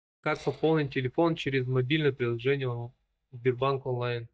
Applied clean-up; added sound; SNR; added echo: neural mask model DeepFilterNet 3.